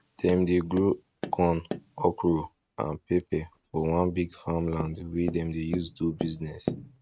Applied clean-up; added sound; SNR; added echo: neural mask model RNNoise.